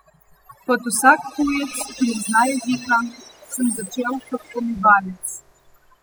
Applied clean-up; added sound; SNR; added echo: classical method spectral subtraction.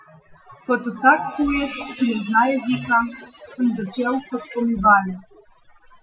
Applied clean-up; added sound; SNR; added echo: classical method Wiener filter.